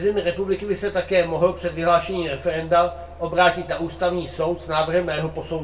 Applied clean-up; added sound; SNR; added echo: none; Mechanical fan; 19 dB; reverberation time 0.2 s.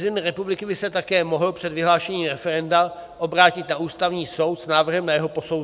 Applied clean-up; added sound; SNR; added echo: none; none; none; none.